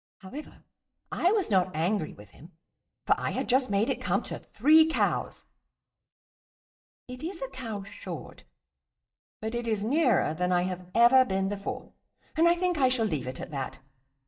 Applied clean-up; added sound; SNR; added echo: neural mask model DeepFilterNet 3.